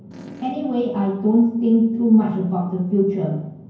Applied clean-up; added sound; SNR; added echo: none; Fart; 19 dB; reverberation time 0.9 s.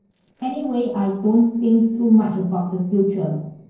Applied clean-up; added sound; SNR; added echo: neural separator model SepFormer DNS4.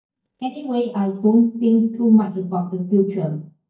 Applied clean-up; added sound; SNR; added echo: neural mask model DeepFilterNet 3.